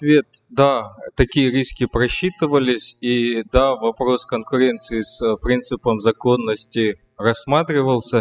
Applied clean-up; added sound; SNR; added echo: classical method spectral subtraction.